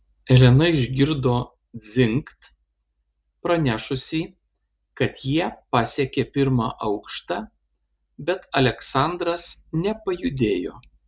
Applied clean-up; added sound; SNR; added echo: none; none; none; none.